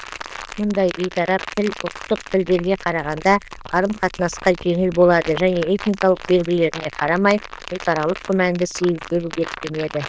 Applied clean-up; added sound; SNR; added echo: neural diffusion model UNIVERSE++.